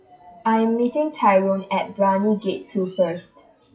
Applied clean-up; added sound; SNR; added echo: classical method WPE with log-MMSE.